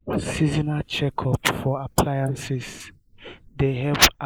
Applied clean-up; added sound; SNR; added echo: neural mask model Resemble Enhance denoiser.